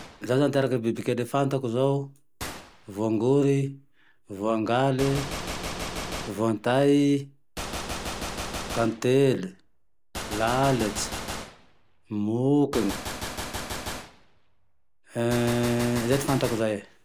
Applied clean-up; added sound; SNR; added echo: none; Gunshot, gunfire; 10 dB; none.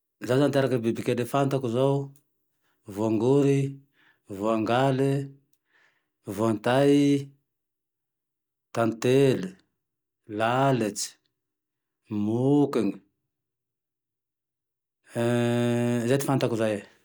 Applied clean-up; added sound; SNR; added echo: none; none; none; none.